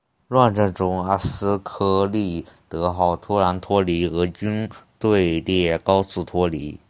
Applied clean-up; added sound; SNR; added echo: none; none; none; none.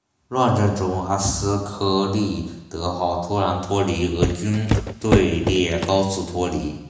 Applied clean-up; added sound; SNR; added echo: none; Walk, footsteps; 1 dB; reverberation time 0.9 s.